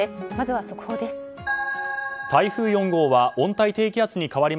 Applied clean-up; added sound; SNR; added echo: none; none; none; none.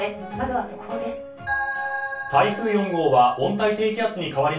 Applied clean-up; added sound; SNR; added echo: none; none; none; reverberation time 0.3 s.